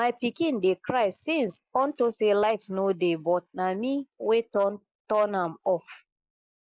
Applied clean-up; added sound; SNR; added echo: neural mask model Resemble Enhance denoiser.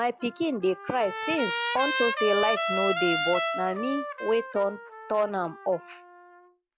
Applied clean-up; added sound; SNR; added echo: none; Trumpet; 3 dB; none.